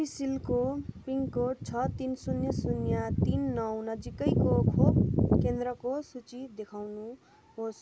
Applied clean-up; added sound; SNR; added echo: none; none; none; none.